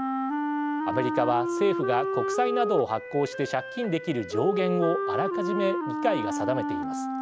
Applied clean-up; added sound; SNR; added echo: none; Wind instrument, woodwind instrument; 1 dB; none.